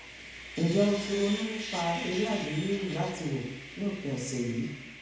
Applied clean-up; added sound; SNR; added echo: none; Sawing; 10 dB; reverberation time 0.9 s.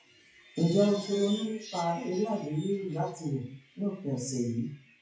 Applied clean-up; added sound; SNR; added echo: classical method WPE with log-MMSE.